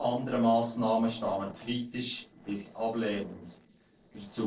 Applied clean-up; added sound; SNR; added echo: neural separator model SepFormer DNS4.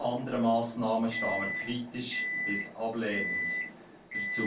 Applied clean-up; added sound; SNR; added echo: none; Microwave oven; 4 dB; reverberation time 0.2 s.